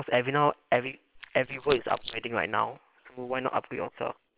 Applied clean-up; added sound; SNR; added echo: neural separator model SepFormer WHAM!.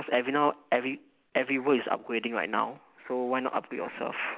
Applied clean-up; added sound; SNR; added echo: none; none; none; none.